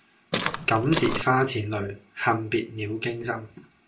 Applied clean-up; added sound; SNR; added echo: none; Walk, footsteps; 3 dB; reverberation time 0.2 s.